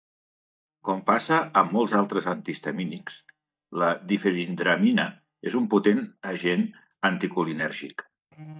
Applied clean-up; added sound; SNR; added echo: neural mask model DeepFilterNet 3.